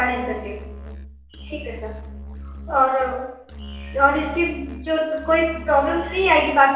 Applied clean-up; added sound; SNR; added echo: none; Musical instrument; 14 dB; reverberation time 0.7 s.